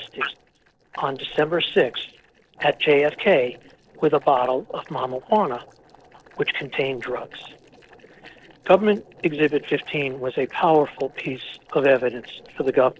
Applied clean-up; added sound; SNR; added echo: neural separator model SepFormer DNS4.